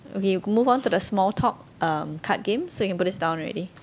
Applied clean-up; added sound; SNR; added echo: none; none; none; none.